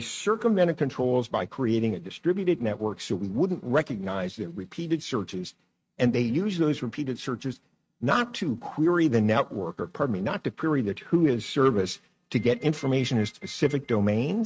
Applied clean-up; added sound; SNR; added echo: neural mask model RNNoise.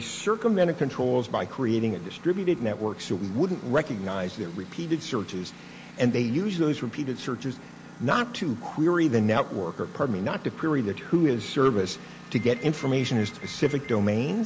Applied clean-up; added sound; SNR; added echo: none; Alarm + Engine; 18 dB; none.